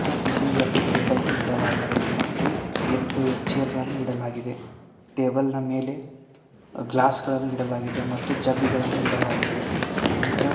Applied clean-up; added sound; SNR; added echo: none; Run; 0 dB; reverberation time 2.9 s.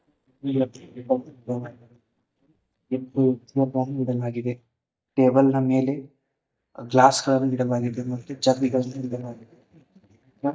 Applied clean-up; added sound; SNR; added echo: neural mask model DeepFilterNet 3.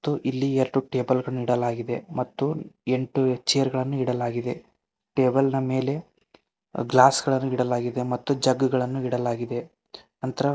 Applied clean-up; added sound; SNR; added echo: none; none; none; none.